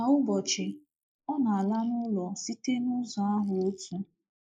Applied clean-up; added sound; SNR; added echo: neural mask model Resemble Enhance denoiser.